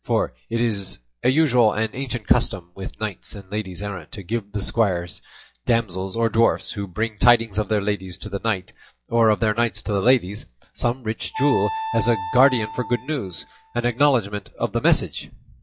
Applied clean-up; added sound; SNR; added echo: classical method log-MMSE.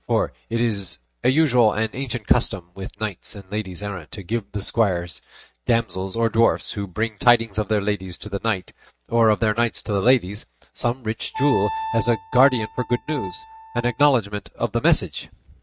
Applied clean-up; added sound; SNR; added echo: neural mask model RNNoise.